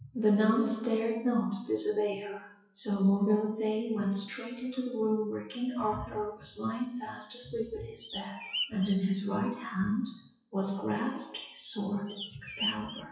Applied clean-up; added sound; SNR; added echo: classical method WPE with log-MMSE.